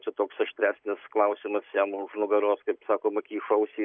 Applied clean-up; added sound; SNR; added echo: none; none; none; none.